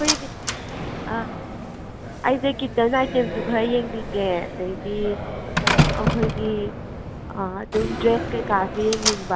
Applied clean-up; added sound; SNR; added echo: none; Slam; 1 dB; none.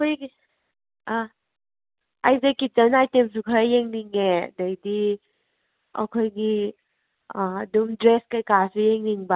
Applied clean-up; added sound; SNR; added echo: none; none; none; none.